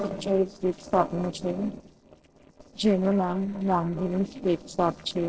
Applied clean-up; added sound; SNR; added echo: neural separator model SepFormer DNS4.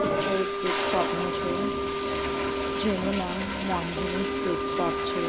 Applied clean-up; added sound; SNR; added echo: none; Toilet flush + Wind instrument, woodwind instrument; -3 dB; none.